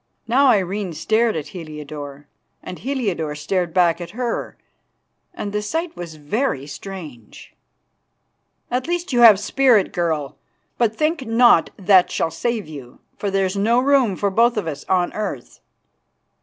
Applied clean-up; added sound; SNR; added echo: none; none; none; none.